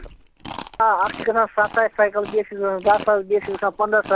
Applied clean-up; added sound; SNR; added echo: none; Chewing, mastication; 17 dB; none.